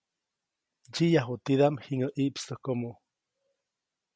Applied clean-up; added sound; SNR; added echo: none; none; none; none.